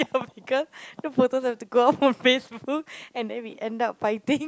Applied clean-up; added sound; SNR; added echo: none; none; none; none.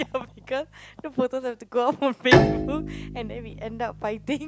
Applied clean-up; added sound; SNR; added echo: none; Bowed string instrument; -1 dB; none.